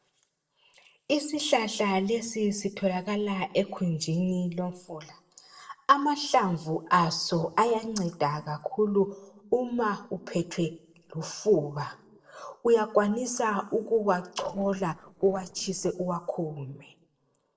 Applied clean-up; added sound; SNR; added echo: neural separator model SepFormer DNS4.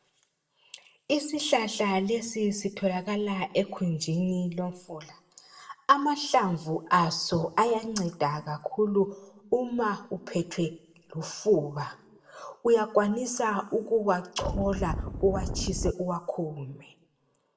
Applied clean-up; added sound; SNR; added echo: none; Wind; 3 dB; reverberation time 0.5 s.